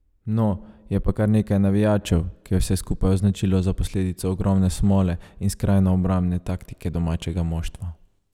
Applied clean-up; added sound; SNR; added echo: none; none; none; none.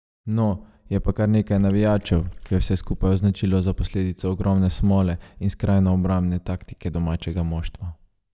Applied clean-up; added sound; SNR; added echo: neural mask model DeepFilterNet 3.